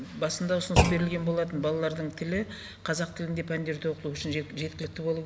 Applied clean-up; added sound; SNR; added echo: none; Thump, thud; 1 dB; none.